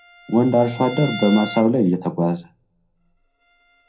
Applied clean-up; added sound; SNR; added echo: none; Bowed string instrument; 16 dB; reverberation time 0.2 s.